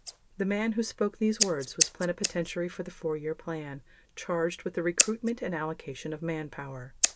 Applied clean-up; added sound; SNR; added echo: none; Scissors; 2 dB; none.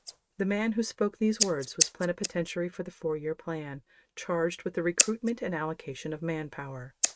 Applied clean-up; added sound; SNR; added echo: neural mask model RNNoise.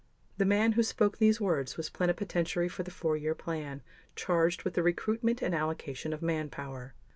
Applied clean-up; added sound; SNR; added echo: none; none; none; none.